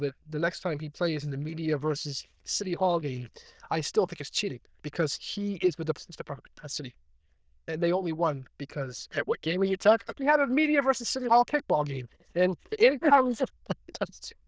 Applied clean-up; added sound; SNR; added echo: neural diffusion model UNIVERSE++.